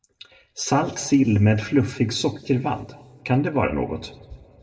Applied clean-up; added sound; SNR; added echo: none; none; none; reverberation time 1.4 s.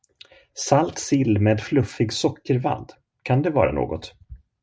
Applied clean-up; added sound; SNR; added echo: none; none; none; none.